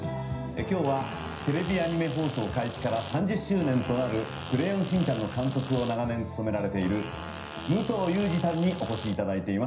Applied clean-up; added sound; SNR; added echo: none; Fart; 13 dB; reverberation time 0.5 s.